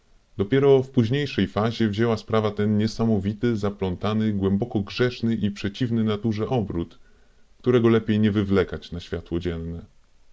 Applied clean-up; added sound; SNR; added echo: none; none; none; none.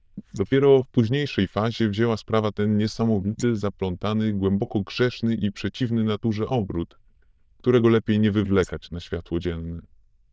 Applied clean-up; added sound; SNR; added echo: neural diffusion model UNIVERSE++.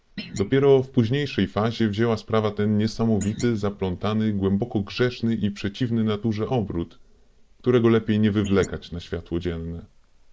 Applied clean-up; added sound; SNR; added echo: neural mask model Resemble Enhance denoiser.